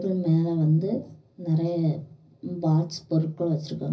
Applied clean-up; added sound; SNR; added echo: none; none; none; reverberation time 0.4 s.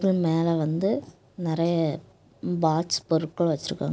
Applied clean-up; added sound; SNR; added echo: none; none; none; none.